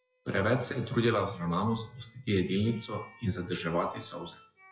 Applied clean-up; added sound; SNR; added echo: classical method WPE with log-MMSE.